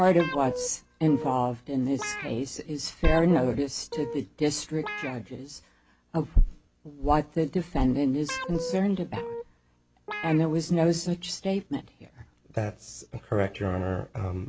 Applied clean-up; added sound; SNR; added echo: none; Guitar; 10 dB; none.